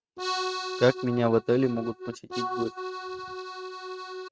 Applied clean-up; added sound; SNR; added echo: neural mask model RNNoise.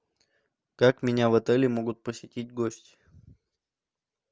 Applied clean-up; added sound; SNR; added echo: none; none; none; none.